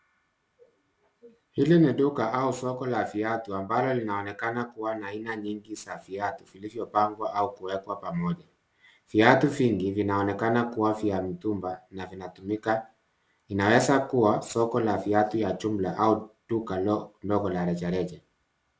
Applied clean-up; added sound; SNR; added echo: none; none; none; none.